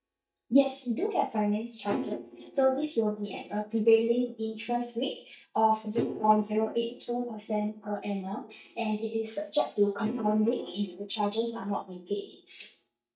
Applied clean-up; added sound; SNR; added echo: neural mask model DeepFilterNet 3.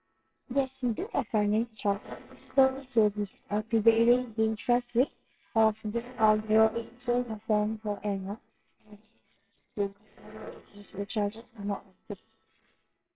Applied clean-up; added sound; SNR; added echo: neural separator model SepFormer WHAMR!.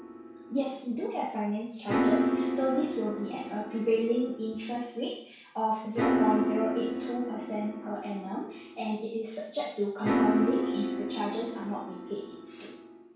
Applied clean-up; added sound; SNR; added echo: none; Piano; 0 dB; reverberation time 0.6 s.